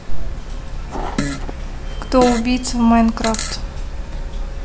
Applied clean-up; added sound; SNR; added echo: none; Fart; 10 dB; none.